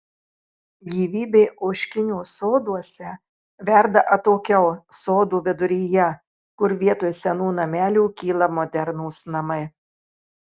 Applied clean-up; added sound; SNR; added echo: none; none; none; none.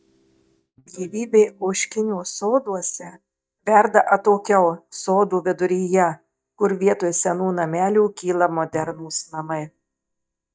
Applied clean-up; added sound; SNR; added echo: neural mask model DeepFilterNet 3.